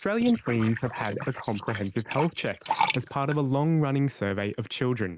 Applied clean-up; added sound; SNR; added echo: neural mask model Resemble Enhance denoiser.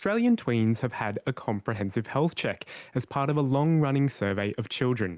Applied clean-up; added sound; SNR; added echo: none; none; none; none.